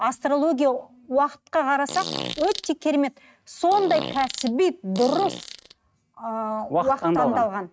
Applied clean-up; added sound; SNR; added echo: neural mask model RNNoise.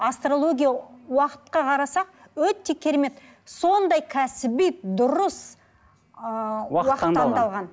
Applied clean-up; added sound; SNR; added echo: none; none; none; none.